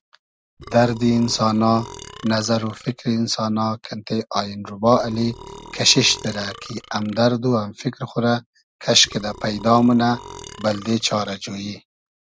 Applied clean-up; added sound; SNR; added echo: none; Burping, eructation; 18 dB; none.